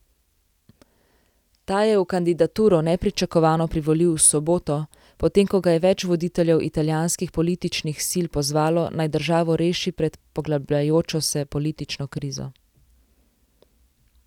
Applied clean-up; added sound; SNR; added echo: none; none; none; none.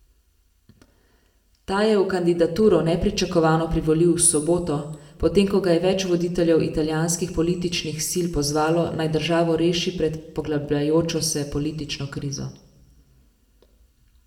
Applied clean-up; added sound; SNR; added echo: none; none; none; reverberation time 0.7 s.